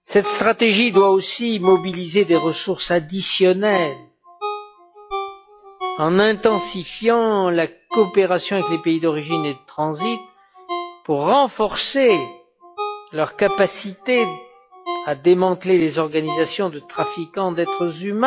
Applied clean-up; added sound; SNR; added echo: classical method log-MMSE.